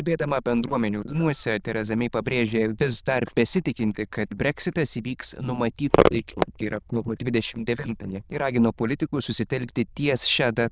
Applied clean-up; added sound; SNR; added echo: neural diffusion model UNIVERSE++.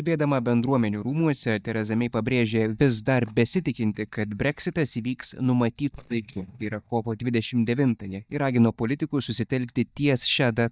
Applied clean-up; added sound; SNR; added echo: neural mask model DeepFilterNet 3.